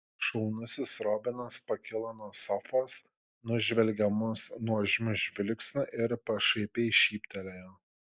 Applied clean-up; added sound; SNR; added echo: none; none; none; none.